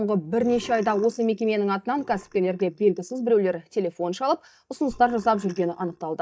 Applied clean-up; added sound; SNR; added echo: neural mask model DeepFilterNet 3.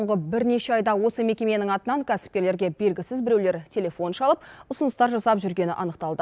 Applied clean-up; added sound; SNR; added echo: none; none; none; none.